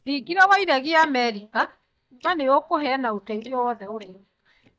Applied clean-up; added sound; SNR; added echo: neural mask model DeepFilterNet 3.